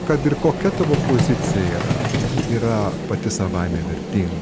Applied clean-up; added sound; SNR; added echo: none; Vehicle; 2 dB; none.